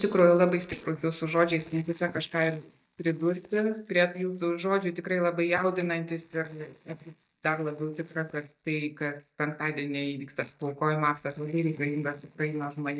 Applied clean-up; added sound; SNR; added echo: neural mask model DeepFilterNet 3.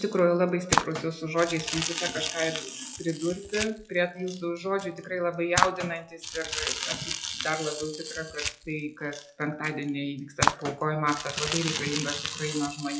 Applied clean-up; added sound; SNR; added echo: classical method WPE with log-MMSE.